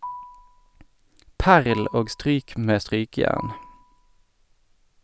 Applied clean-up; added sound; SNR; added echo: none; Marimba, xylophone; 17 dB; none.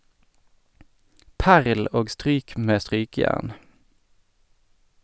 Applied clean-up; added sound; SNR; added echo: none; none; none; none.